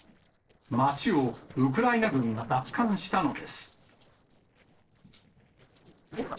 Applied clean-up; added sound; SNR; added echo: neural separator model SepFormer DNS4.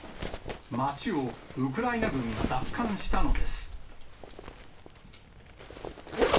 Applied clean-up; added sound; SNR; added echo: none; Zipper (clothing); -3 dB; reverberation time 0.3 s.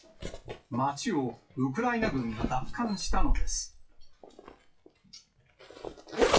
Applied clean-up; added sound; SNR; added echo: classical method WPE with log-MMSE.